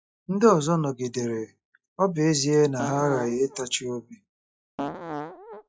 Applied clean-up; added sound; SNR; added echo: classical method log-MMSE.